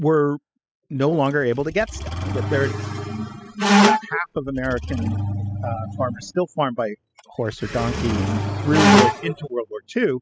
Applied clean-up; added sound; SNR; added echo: classical method spectral subtraction.